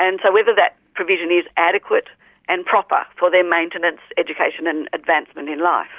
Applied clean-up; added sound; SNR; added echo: none; none; none; none.